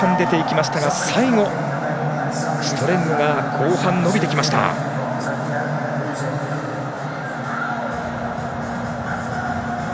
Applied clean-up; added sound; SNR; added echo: none; Wind instrument, woodwind instrument; 13 dB; none.